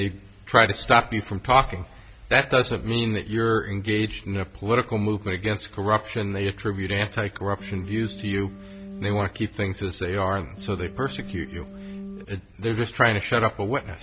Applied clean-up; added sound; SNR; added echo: none; Organ; 13 dB; none.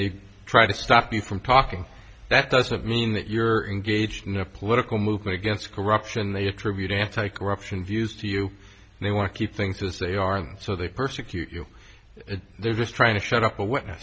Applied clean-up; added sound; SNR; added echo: none; none; none; none.